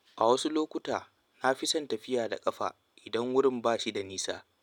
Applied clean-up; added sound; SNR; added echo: none; none; none; none.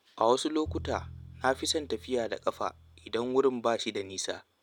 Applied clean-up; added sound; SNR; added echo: none; Bowed string instrument; 14 dB; none.